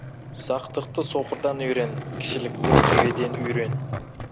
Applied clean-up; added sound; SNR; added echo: none; Skateboard; -3 dB; none.